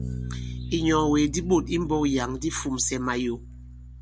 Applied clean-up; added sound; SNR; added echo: none; Bass guitar; 9 dB; none.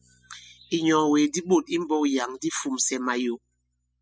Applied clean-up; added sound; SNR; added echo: classical method spectral subtraction.